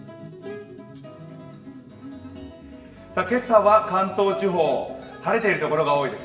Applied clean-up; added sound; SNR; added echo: none; none; none; reverberation time 1.0 s.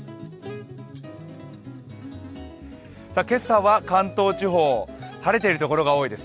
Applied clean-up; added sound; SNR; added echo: none; none; none; none.